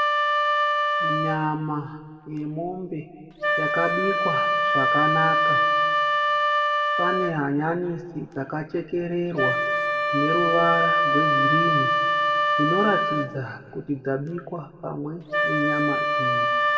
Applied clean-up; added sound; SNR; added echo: none; Wind instrument, woodwind instrument; -5 dB; reverberation time 1.7 s.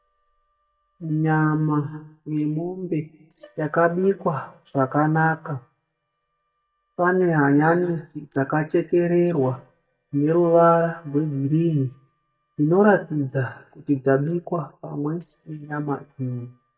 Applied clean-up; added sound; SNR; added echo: neural mask model DeepFilterNet 3.